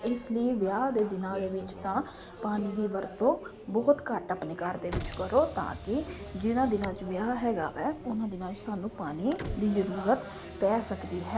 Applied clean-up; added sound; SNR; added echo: none; Motor vehicle (road); 14 dB; none.